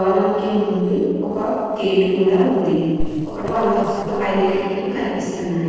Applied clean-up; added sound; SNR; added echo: neural separator model SepFormer DNS4.